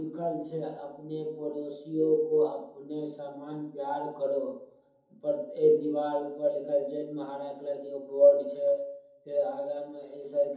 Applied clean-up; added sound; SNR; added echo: none; none; none; reverberation time 2.8 s.